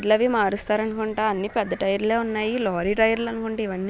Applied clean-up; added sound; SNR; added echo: none; none; none; none.